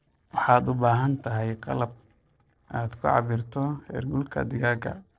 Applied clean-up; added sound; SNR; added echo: neural separator model SepFormer DNS4.